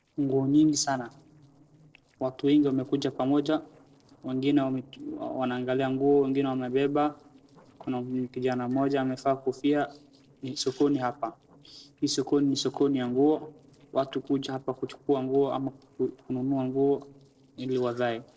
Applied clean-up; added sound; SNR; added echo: neural separator model SepFormer DNS4.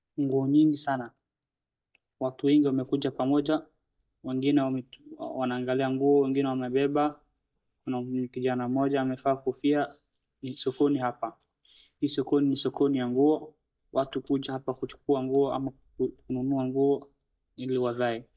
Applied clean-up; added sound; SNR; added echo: neural mask model DeepFilterNet 3.